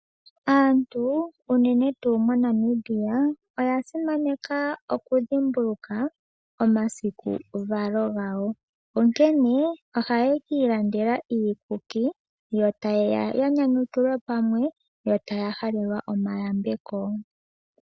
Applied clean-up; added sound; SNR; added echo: none; none; none; none.